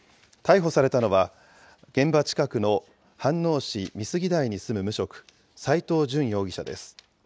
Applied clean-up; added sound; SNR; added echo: none; none; none; none.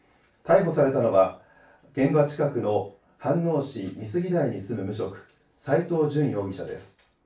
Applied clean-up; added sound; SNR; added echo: none; none; none; reverberation time 0.3 s.